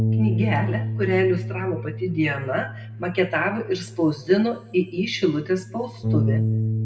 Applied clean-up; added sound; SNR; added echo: none; Bass guitar; 2 dB; reverberation time 2.1 s.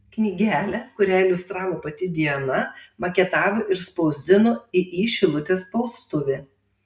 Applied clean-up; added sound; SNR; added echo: none; none; none; none.